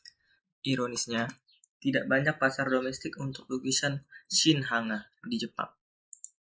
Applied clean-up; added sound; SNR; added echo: neural mask model Resemble Enhance denoiser.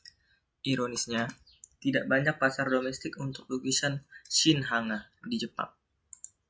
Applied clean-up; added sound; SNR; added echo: none; none; none; none.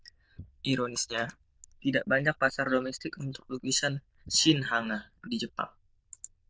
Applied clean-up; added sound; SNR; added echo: neural diffusion model UNIVERSE++.